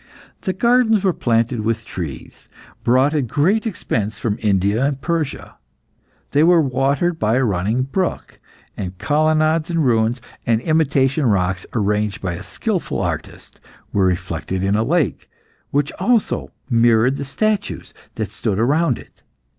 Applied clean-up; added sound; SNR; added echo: none; none; none; none.